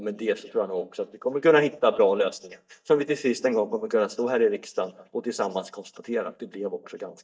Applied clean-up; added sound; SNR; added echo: neural mask model DeepFilterNet 3.